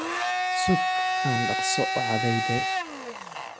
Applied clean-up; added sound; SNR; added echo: none; Domestic sounds, home sounds; -3 dB; none.